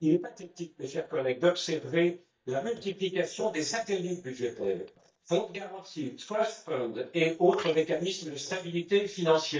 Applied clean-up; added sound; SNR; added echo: neural mask model DeepFilterNet 3.